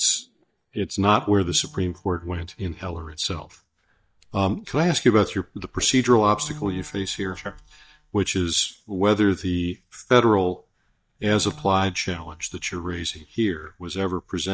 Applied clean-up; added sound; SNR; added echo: neural mask model DeepFilterNet 3.